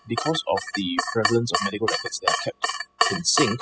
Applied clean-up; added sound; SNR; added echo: classical method spectral subtraction.